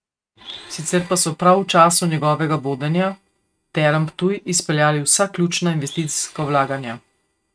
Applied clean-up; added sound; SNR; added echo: neural mask model RNNoise.